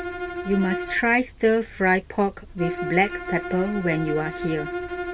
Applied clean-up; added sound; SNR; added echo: none; Bowed string instrument; 8 dB; none.